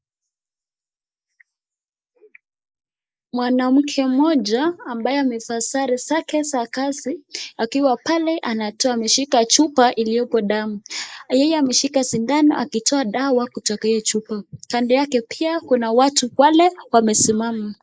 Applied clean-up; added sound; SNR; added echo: neural mask model Resemble Enhance denoiser.